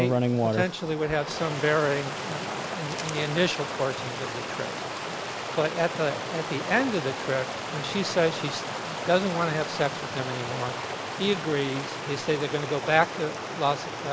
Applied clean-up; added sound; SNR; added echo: none; Stream; 3 dB; none.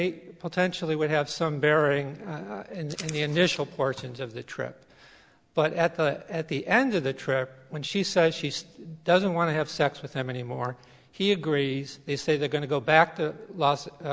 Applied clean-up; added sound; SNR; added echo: none; none; none; none.